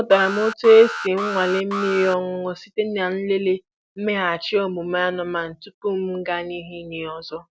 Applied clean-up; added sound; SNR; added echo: none; Alarm; 9 dB; none.